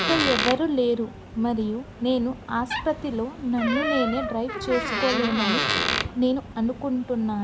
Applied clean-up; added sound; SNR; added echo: none; Door; 4 dB; none.